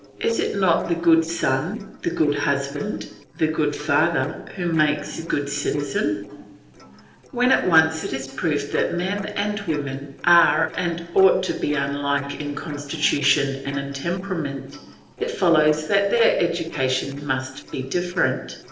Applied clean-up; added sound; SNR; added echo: neural separator model SepFormer DNS4.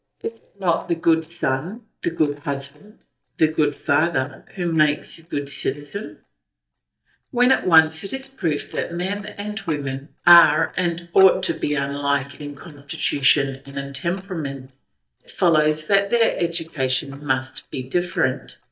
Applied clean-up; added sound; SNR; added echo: neural mask model DeepFilterNet 3.